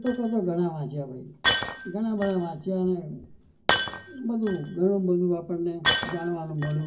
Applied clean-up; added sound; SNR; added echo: none; Shatter; 3 dB; reverberation time 0.3 s.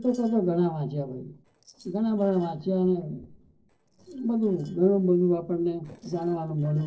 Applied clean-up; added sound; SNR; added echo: neural separator model SepFormer DNS4.